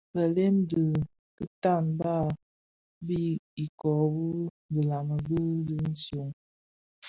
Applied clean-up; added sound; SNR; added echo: none; none; none; none.